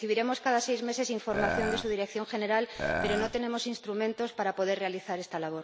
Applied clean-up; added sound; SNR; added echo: none; Burping, eructation; 1 dB; none.